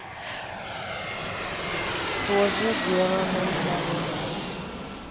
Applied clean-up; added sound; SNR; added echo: none; Aircraft; -1 dB; none.